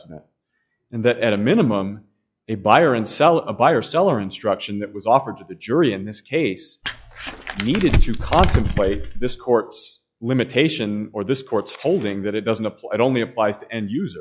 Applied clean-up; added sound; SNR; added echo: classical method log-MMSE.